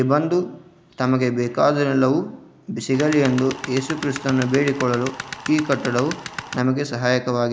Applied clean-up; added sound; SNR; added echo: none; Tools; 12 dB; none.